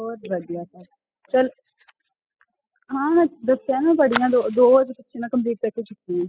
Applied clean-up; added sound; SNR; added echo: classical method spectral subtraction.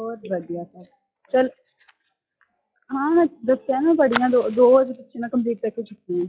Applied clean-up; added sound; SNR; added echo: classical method log-MMSE.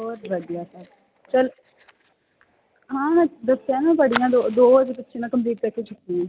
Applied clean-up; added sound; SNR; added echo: none; Fire; 18 dB; none.